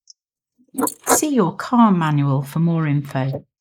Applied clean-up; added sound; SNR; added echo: neural mask model Resemble Enhance denoiser.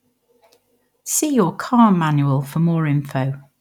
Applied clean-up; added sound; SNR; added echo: none; none; none; none.